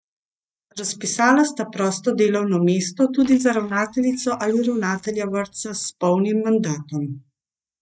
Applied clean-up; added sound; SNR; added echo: neural mask model DeepFilterNet 3.